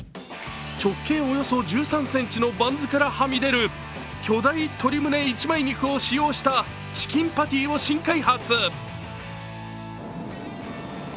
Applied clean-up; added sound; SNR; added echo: none; none; none; none.